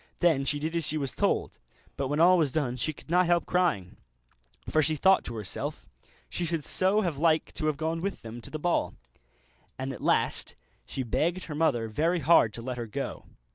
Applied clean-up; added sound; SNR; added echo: none; none; none; none.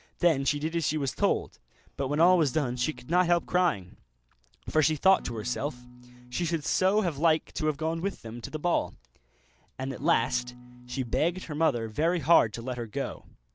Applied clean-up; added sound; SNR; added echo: none; Acoustic guitar / Strum; 17 dB; none.